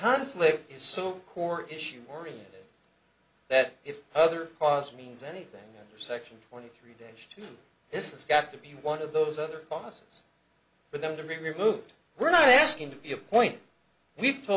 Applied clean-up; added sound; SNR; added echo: none; none; none; none.